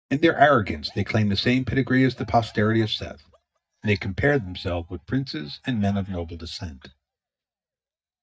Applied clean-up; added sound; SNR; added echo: neural mask model DeepFilterNet 3.